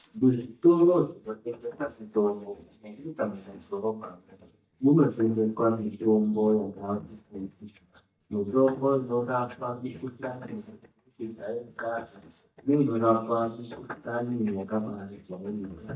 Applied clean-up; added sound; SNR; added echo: neural mask model DeepFilterNet 3.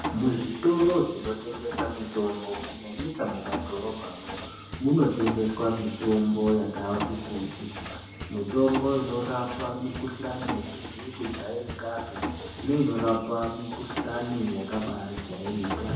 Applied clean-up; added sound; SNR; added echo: none; Mechanisms; 8 dB; reverberation time 0.9 s.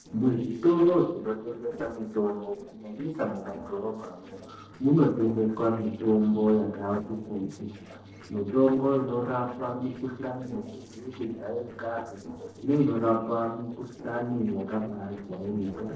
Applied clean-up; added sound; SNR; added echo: neural separator model SepFormer DNS4.